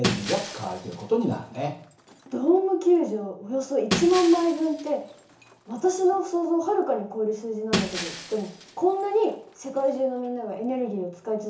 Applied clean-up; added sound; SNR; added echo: none; Shatter; 10 dB; reverberation time 0.7 s.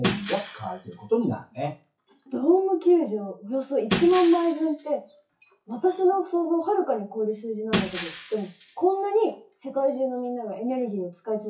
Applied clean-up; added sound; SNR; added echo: classical method WPE with log-MMSE.